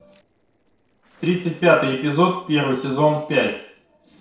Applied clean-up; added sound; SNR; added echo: neural separator model SepFormer DNS4.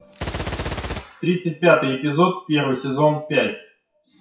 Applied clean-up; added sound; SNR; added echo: classical method WPE with log-MMSE.